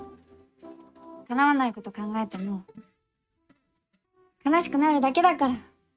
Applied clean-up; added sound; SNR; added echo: neural mask model RNNoise.